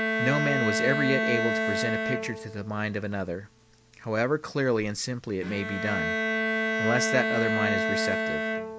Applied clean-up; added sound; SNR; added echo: none; Bowed string instrument; -1 dB; none.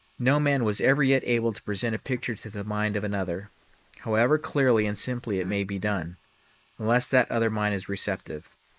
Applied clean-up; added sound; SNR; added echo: neural mask model Resemble Enhance denoiser.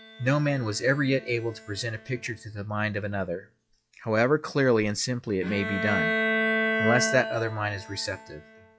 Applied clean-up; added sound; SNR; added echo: classical method log-MMSE.